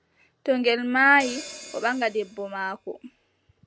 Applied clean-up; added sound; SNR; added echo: none; Hi-hat; 17 dB; none.